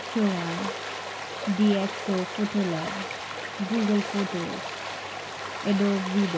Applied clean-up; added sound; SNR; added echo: none; Stream; 6 dB; none.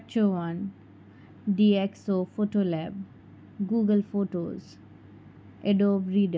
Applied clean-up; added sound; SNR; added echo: none; none; none; none.